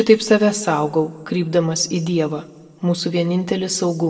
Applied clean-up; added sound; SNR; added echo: none; none; none; reverberation time 0.9 s.